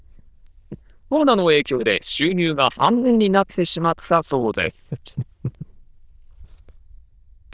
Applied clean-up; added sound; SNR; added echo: neural diffusion model UNIVERSE++.